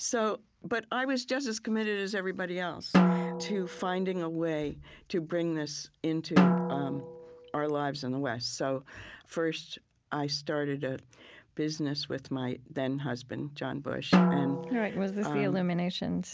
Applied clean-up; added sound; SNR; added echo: none; Drum; -3 dB; none.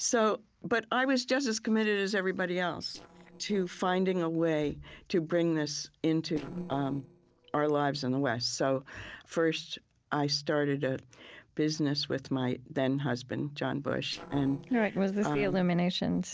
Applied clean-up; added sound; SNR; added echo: neural separator model SepFormer DNS4.